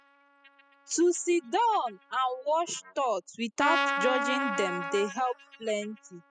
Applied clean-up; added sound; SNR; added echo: classical method spectral subtraction.